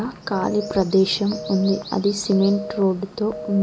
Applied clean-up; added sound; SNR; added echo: none; Telephone; 14 dB; none.